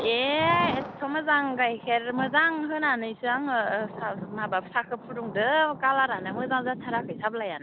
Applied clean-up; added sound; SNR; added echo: none; Thunder; 13 dB; none.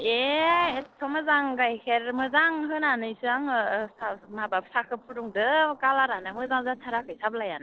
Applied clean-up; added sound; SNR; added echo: neural separator model SepFormer DNS4.